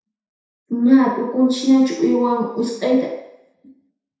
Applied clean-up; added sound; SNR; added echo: none; none; none; reverberation time 0.7 s.